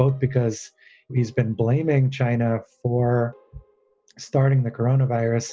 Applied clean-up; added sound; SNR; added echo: none; none; none; none.